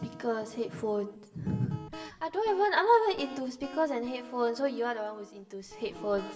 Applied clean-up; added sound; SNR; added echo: none; Guitar; 17 dB; reverberation time 1.0 s.